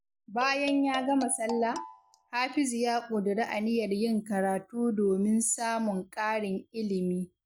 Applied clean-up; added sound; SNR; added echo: none; Marimba, xylophone; 12 dB; none.